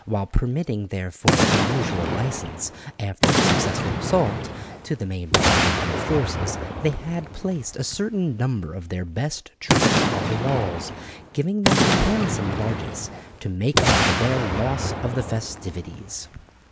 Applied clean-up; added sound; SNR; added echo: none; Boom; -2 dB; none.